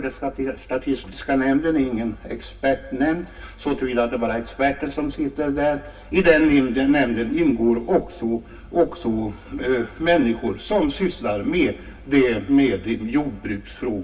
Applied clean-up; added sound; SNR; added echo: none; none; none; reverberation time 0.1 s.